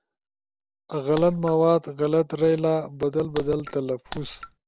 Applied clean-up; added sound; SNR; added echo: none; Raindrop; 15 dB; none.